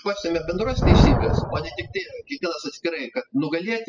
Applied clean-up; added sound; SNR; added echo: classical method spectral subtraction.